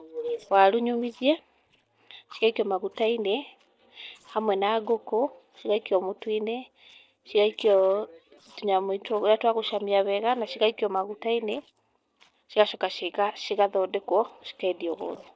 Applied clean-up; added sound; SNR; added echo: neural separator model SepFormer DNS4.